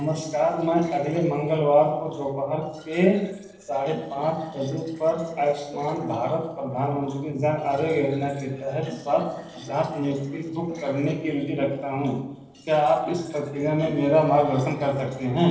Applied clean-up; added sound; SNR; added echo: neural separator model SepFormer DNS4.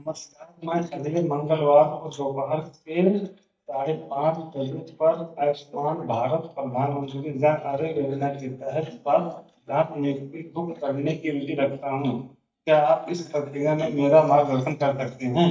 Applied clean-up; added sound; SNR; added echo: neural mask model DeepFilterNet 3.